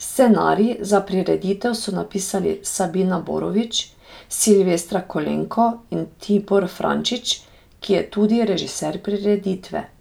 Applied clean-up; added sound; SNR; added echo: none; none; none; none.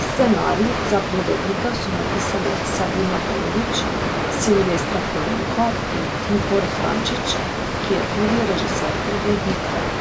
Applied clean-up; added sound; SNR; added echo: none; Water; -1 dB; none.